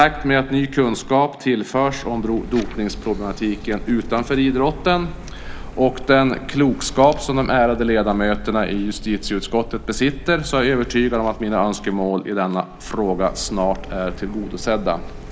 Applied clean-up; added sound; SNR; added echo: none; Printer; 12 dB; none.